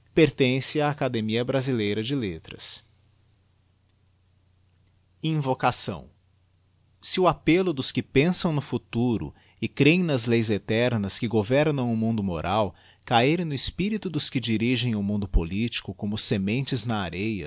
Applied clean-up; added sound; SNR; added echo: none; none; none; none.